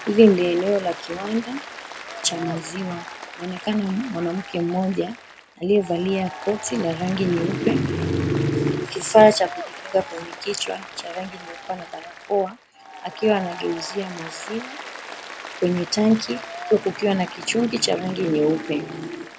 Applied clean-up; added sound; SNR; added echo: none; Applause; 14 dB; none.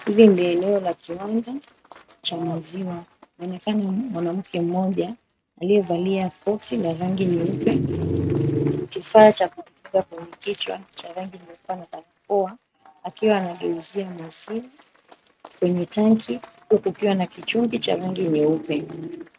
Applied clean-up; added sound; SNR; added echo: neural mask model RNNoise.